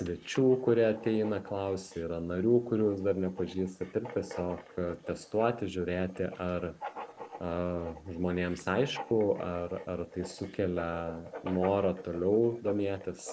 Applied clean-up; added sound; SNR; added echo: none; Writing; 16 dB; none.